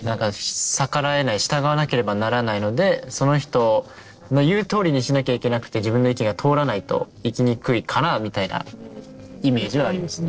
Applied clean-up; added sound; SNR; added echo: neural separator model SepFormer DNS4.